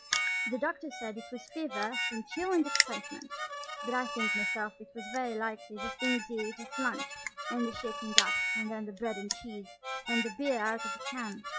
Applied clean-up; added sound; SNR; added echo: classical method log-MMSE.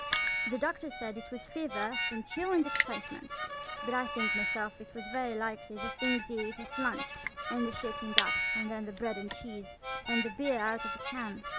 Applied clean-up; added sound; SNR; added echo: none; Crushing + Harmonica; -1 dB; none.